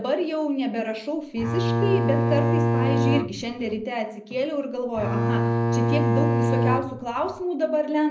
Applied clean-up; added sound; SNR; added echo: none; Bowed string instrument; -3 dB; reverberation time 0.4 s.